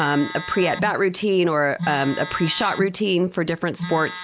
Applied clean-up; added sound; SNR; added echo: none; Telephone; 12 dB; none.